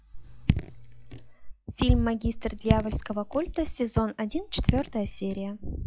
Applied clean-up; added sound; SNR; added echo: classical method log-MMSE.